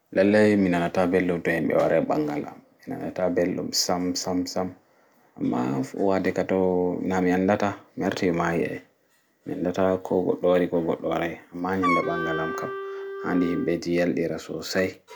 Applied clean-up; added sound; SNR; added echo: none; Wind instrument, woodwind instrument; 6 dB; none.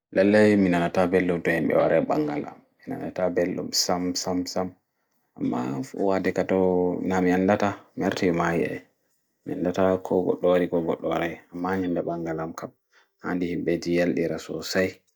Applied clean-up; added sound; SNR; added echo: neural mask model DeepFilterNet 3.